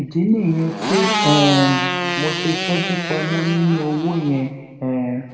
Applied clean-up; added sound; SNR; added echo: none; Motorcycle; 4 dB; reverberation time 1.8 s.